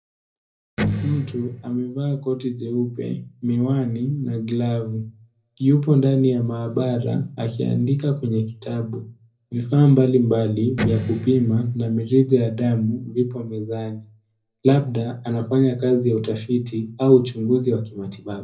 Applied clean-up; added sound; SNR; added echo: none; Electric guitar; 5 dB; reverberation time 0.4 s.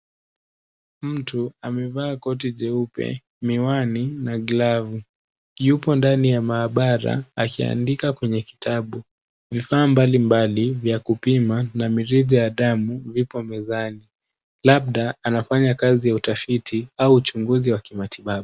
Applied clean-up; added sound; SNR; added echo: none; none; none; none.